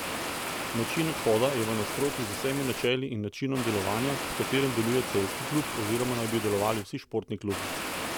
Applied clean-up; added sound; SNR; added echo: none; Water; 5 dB; none.